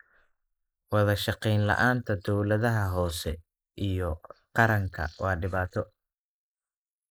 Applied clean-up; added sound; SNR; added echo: neural mask model Resemble Enhance denoiser.